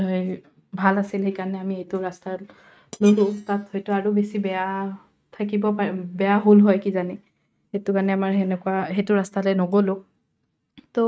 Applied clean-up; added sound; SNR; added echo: neural mask model RNNoise.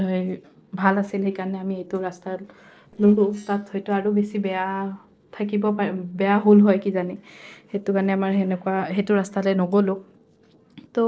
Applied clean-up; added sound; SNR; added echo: neural separator model SepFormer DNS4.